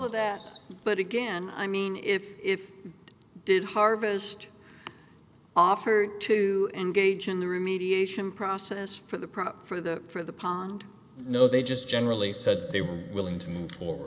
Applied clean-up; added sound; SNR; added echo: none; none; none; none.